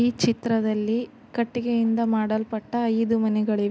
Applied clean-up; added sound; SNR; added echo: none; none; none; none.